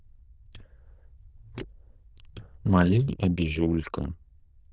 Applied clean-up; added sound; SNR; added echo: neural diffusion model UNIVERSE++.